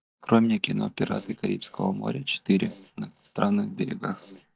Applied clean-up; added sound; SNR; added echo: neural mask model DeepFilterNet 3.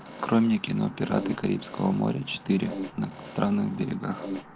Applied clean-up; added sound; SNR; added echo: none; Fart; 13 dB; none.